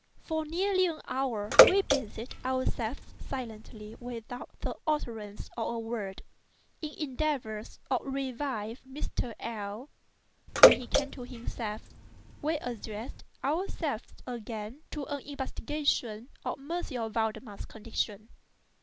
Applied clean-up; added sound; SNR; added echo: none; Bathtub (filling or washing) / Water / Splash, splatter; -4 dB; none.